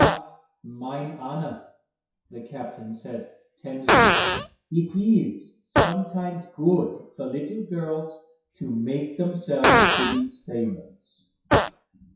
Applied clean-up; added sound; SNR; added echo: classical method WPE with log-MMSE.